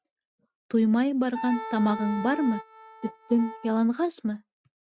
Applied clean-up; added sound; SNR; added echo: neural mask model RNNoise.